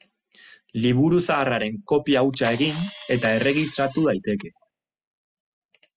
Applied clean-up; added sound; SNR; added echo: classical method spectral subtraction.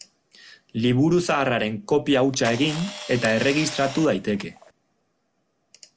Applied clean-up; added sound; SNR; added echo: none; Camera; 12 dB; none.